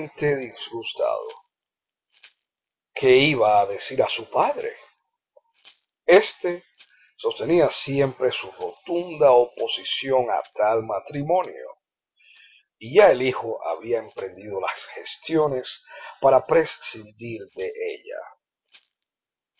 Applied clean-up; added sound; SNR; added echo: none; Rattle (instrument); 20 dB; none.